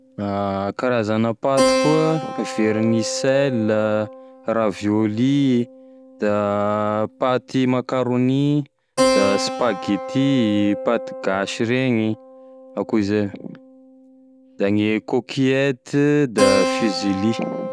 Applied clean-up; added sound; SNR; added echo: none; Keyboard (musical); 7 dB; none.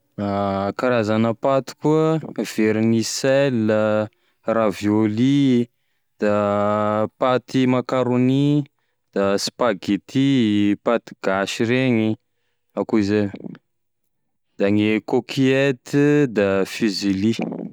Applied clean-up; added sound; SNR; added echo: none; none; none; none.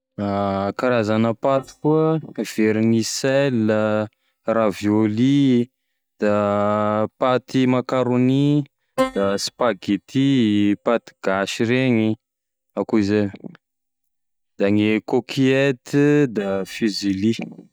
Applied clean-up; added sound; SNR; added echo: neural mask model DeepFilterNet 3.